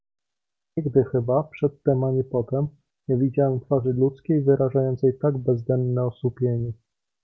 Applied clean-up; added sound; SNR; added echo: none; none; none; none.